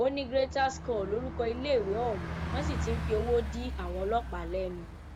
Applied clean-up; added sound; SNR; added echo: none; Bus; 5 dB; none.